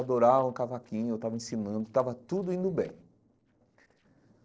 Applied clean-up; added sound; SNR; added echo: neural separator model SepFormer DNS4.